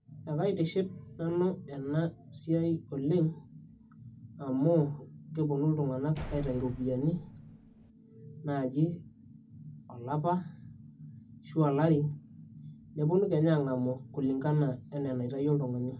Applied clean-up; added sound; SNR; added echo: none; Slam; 13 dB; reverberation time 0.4 s.